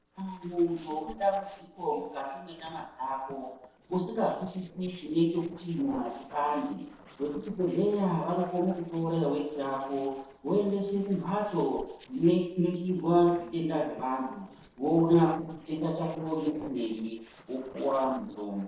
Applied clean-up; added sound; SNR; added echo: neural separator model SepFormer DNS4.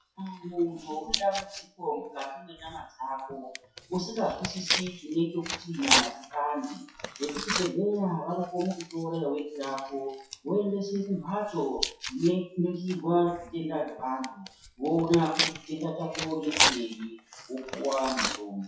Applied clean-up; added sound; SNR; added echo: classical method WPE with log-MMSE.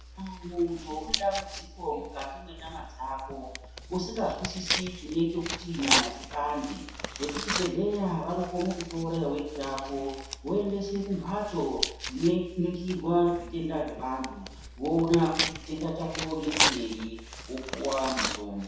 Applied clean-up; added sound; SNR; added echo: none; Tearing; 4 dB; reverberation time 0.7 s.